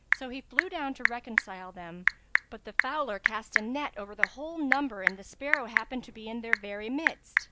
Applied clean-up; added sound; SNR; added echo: none; Telephone / Typing; -4 dB; none.